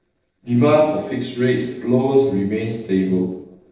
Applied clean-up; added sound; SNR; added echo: neural separator model SepFormer DNS4.